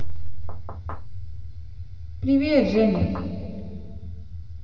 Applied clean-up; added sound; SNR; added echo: none; Knock / Wood; 18 dB; reverberation time 2.6 s.